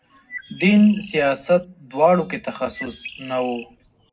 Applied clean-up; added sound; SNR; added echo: none; Bird; 19 dB; reverberation time 0.3 s.